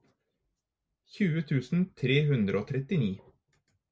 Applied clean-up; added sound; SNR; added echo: none; none; none; none.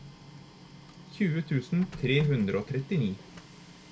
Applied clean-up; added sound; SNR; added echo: none; Printer; 15 dB; none.